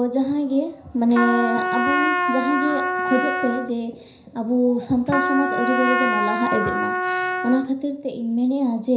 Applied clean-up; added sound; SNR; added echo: none; Trumpet; 2 dB; reverberation time 0.5 s.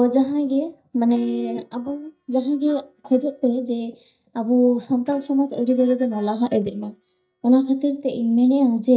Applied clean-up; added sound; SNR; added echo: neural mask model DeepFilterNet 3.